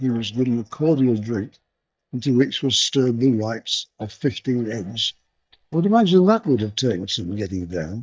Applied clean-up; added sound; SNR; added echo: neural mask model DeepFilterNet 3.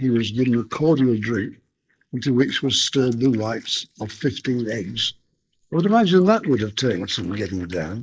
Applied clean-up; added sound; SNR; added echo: neural mask model Resemble Enhance denoiser.